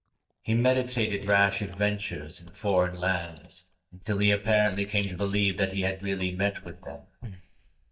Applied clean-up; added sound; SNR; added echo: neural mask model DeepFilterNet 3.